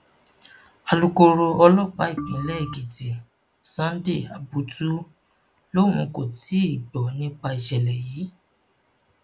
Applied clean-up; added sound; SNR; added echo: none; Organ; 11 dB; none.